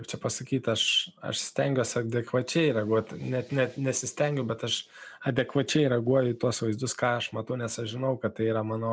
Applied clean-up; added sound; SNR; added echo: none; none; none; none.